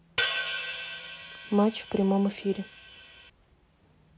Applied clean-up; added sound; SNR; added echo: none; Hi-hat; 1 dB; none.